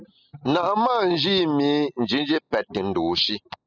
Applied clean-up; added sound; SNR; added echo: classical method spectral subtraction.